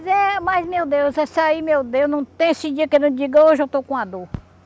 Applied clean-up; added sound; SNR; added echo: none; none; none; none.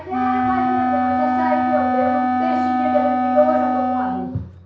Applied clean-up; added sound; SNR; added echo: none; Wind instrument, woodwind instrument; -5 dB; reverberation time 0.6 s.